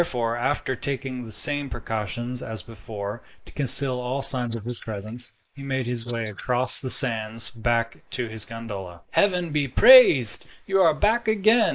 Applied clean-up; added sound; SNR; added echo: neural mask model Resemble Enhance denoiser.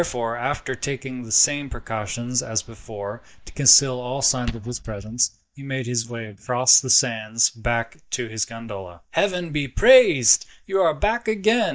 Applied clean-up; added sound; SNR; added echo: neural mask model DeepFilterNet 3.